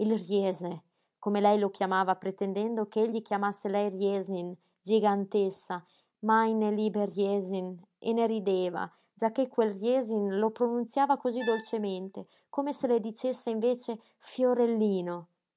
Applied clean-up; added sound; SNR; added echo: none; Brass instrument; 17 dB; none.